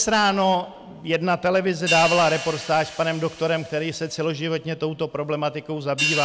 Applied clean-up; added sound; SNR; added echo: none; Hi-hat; 9 dB; none.